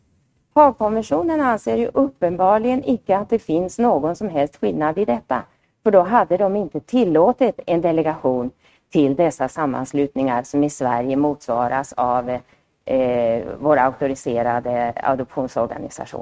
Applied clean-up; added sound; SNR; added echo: neural mask model RNNoise.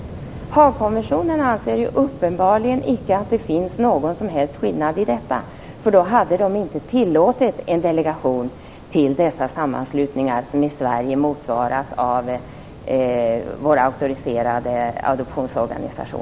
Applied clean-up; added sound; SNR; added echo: none; Waves, surf; 17 dB; none.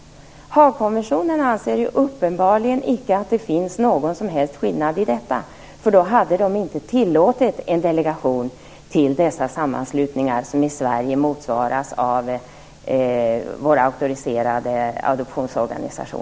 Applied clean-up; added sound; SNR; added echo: none; none; none; none.